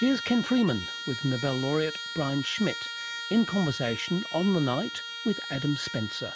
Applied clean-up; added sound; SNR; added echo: none; Trumpet; 8 dB; none.